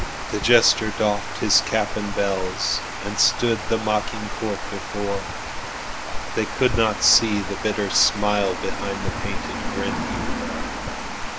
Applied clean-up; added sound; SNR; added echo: none; Water; 7 dB; none.